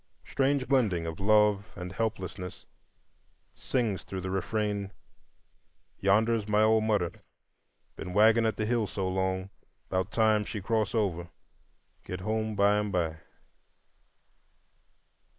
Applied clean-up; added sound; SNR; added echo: neural mask model Resemble Enhance denoiser.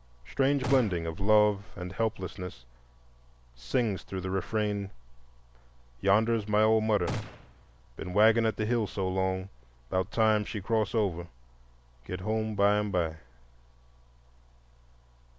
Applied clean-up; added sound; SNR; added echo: none; Gunshot, gunfire; 10 dB; none.